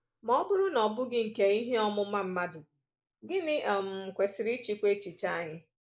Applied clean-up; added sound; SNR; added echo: neural mask model Resemble Enhance denoiser.